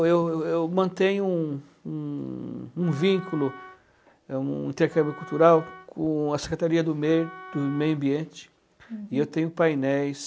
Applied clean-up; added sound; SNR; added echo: none; Wind instrument, woodwind instrument; 20 dB; none.